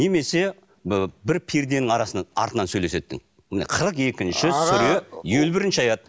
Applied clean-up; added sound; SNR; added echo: none; none; none; none.